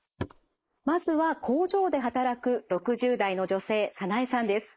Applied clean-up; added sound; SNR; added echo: neural mask model Resemble Enhance denoiser.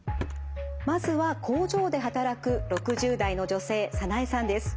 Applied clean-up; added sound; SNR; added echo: none; Drawer open or close; 19 dB; none.